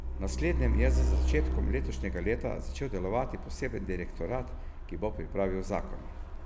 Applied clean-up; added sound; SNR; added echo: none; Truck; -3 dB; none.